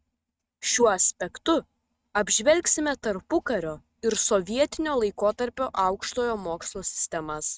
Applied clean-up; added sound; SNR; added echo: neural mask model RNNoise.